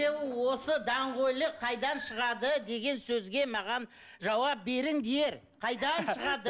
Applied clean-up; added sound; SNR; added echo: none; none; none; none.